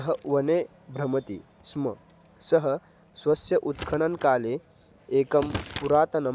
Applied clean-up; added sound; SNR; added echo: none; none; none; none.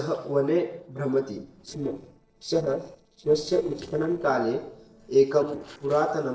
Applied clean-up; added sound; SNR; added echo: neural separator model SepFormer DNS4.